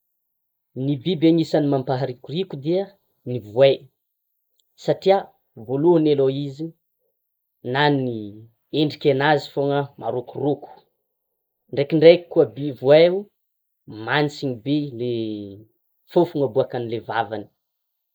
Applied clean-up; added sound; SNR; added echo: neural mask model Resemble Enhance denoiser.